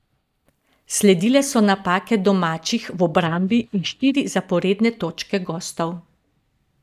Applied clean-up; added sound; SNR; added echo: neural mask model DeepFilterNet 3.